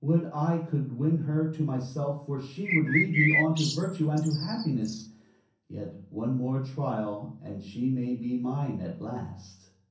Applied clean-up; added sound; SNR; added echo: none; Bird; 1 dB; reverberation time 0.6 s.